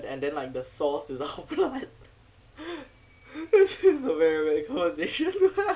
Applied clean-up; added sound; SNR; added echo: none; none; none; none.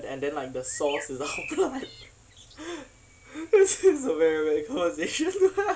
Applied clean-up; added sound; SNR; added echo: none; Bird; 15 dB; none.